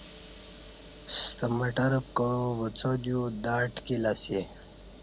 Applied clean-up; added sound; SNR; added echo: none; Sliding door / Hiss; 12 dB; none.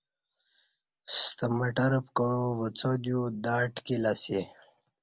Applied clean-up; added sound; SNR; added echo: none; none; none; none.